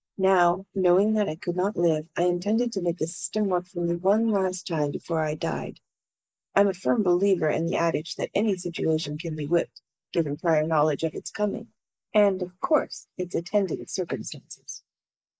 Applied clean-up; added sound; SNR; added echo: neural mask model Resemble Enhance denoiser.